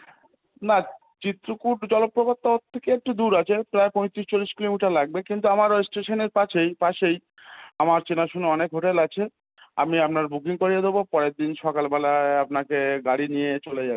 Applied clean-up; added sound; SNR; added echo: none; none; none; none.